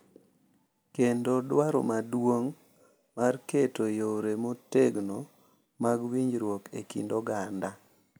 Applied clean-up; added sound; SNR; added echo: none; none; none; none.